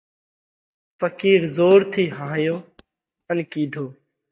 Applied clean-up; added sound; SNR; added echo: neural mask model DeepFilterNet 3.